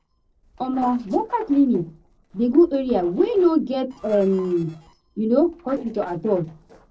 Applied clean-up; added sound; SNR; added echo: neural separator model SepFormer DNS4.